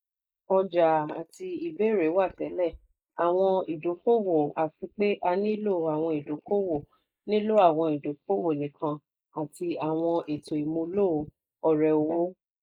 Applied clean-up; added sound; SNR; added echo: neural mask model Resemble Enhance denoiser.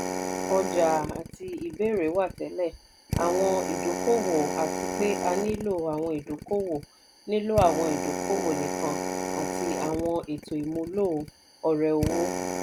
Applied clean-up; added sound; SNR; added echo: none; Drill; 4 dB; none.